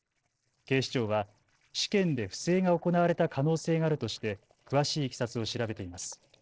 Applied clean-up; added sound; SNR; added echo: neural separator model SepFormer DNS4.